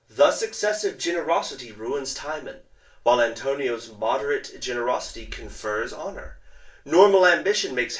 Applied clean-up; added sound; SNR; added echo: none; none; none; reverberation time 0.3 s.